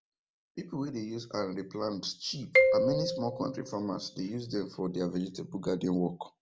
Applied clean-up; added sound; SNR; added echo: none; Marimba, xylophone; -2 dB; none.